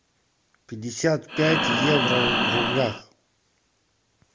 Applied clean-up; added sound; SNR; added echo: none; Breathing; -4 dB; none.